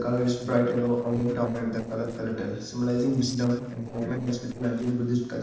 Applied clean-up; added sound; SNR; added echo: neural separator model SepFormer DNS4.